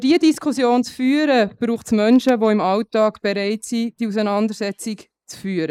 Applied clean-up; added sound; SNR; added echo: neural mask model Resemble Enhance denoiser.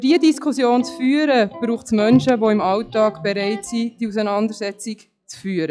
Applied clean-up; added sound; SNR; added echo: classical method log-MMSE.